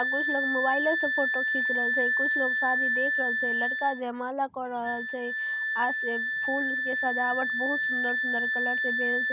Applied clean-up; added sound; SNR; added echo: none; Wind instrument, woodwind instrument; -4 dB; none.